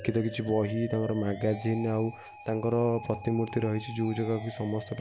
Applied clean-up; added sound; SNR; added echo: none; Musical instrument; 14 dB; none.